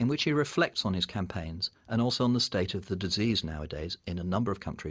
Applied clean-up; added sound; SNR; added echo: none; none; none; none.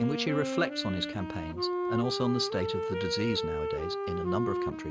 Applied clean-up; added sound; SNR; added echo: none; Wind instrument, woodwind instrument; 1 dB; none.